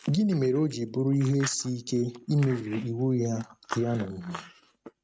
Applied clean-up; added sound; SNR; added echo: neural mask model RNNoise.